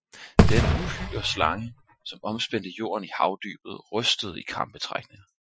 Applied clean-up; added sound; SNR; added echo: classical method Wiener filter.